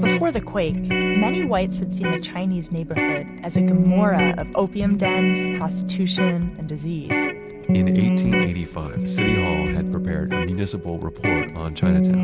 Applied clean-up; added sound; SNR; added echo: none; Electric guitar; -3 dB; none.